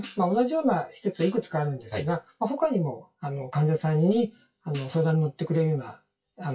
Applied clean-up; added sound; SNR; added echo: classical method WPE with log-MMSE.